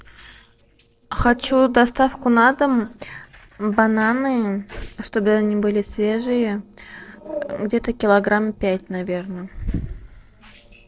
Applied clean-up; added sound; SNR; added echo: neural separator model SepFormer DNS4.